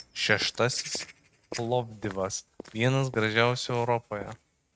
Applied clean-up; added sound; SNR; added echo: neural mask model RNNoise.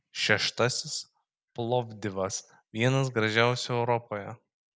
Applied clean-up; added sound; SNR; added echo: none; none; none; none.